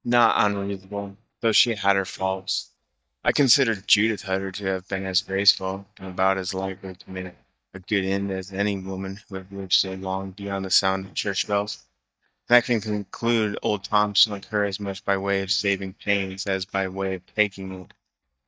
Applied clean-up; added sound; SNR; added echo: neural mask model DeepFilterNet 3.